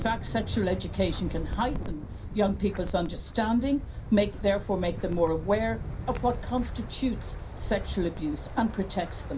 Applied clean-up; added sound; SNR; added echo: none; Wind; 6 dB; reverberation time 0.3 s.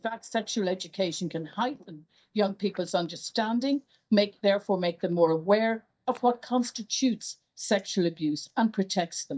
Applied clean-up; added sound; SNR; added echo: neural mask model DeepFilterNet 3.